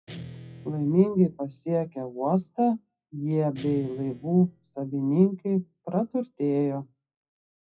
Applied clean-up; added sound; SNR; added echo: classical method WPE with log-MMSE.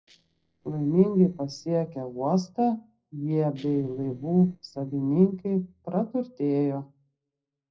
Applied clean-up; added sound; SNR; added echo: neural separator model SepFormer DNS4.